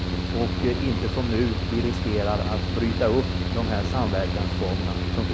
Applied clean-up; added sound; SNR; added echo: none; Mechanical fan; -2 dB; none.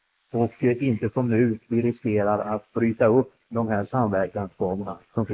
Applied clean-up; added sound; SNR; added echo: neural mask model Resemble Enhance denoiser.